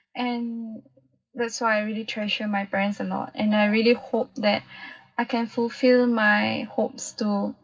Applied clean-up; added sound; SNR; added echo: neural separator model SepFormer DNS4.